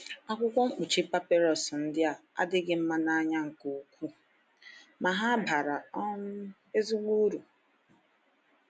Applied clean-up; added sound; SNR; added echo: none; none; none; none.